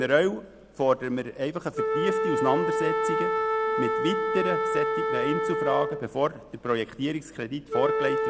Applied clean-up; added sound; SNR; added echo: none; Wind instrument, woodwind instrument; 0 dB; none.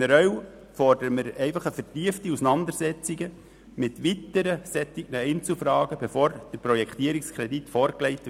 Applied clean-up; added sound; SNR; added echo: none; none; none; none.